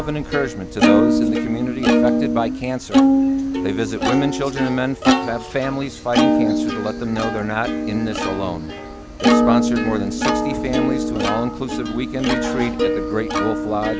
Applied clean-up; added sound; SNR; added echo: none; Plucked string instrument; -4 dB; none.